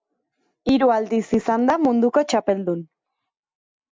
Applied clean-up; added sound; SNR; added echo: none; none; none; none.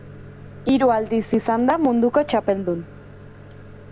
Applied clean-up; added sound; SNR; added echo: none; Microwave oven; 18 dB; none.